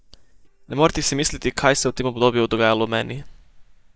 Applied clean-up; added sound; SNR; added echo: neural mask model DeepFilterNet 3.